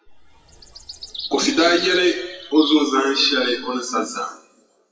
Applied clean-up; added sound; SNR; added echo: classical method WPE with log-MMSE.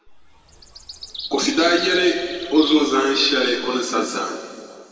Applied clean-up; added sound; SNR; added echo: none; Bird vocalization, bird call, bird song; 14 dB; reverberation time 2.3 s.